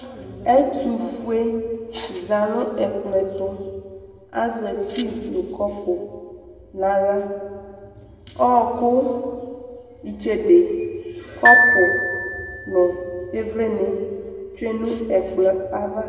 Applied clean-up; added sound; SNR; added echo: none; Glockenspiel; -3 dB; reverberation time 2.0 s.